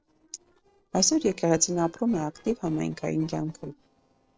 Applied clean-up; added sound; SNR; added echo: neural separator model SepFormer DNS4.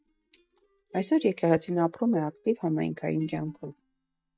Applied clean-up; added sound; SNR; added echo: neural mask model DeepFilterNet 3.